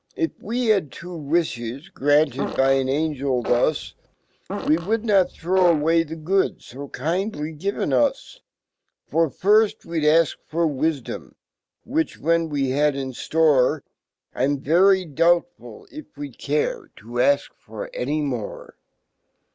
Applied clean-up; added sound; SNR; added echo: none; Fart; 11 dB; none.